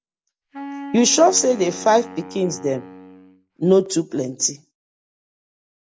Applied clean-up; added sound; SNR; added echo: none; Wind instrument, woodwind instrument; 14 dB; none.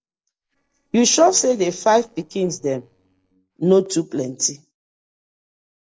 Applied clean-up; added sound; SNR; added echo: neural separator model SepFormer DNS4.